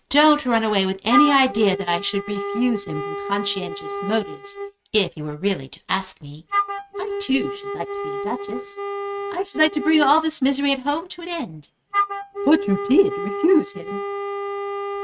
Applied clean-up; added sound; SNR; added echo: neural mask model RNNoise.